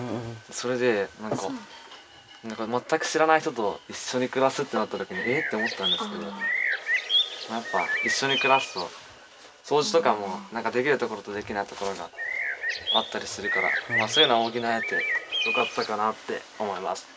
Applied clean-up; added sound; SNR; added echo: none; Bird; 0 dB; none.